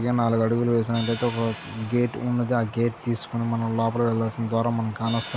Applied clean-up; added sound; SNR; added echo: none; Hi-hat; 15 dB; none.